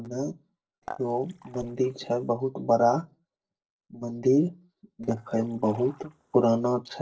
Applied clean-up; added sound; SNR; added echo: neural separator model SepFormer DNS4.